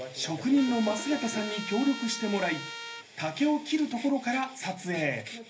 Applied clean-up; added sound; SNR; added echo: none; Trumpet; 11 dB; reverberation time 0.3 s.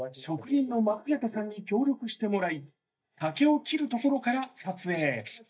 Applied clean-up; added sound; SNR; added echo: neural mask model DeepFilterNet 3.